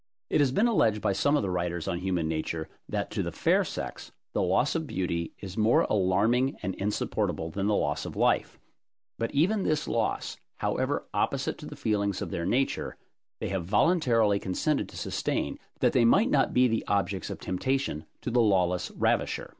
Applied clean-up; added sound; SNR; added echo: none; none; none; none.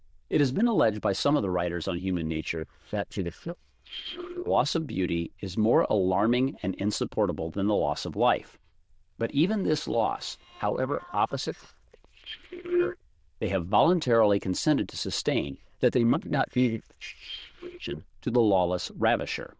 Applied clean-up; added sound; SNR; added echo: neural diffusion model UNIVERSE++.